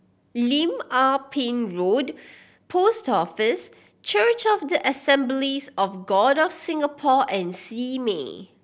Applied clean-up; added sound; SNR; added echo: none; none; none; none.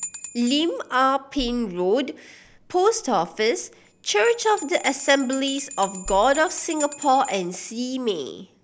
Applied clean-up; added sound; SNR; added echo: none; Bell + Bass drum; 16 dB; none.